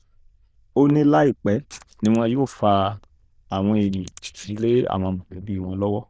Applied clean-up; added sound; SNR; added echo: neural diffusion model UNIVERSE++.